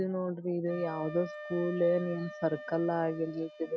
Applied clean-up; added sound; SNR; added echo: none; Wind instrument, woodwind instrument; 13 dB; none.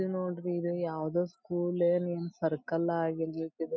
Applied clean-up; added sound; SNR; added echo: none; none; none; none.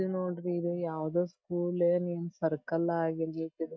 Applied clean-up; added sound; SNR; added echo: neural mask model DeepFilterNet 3.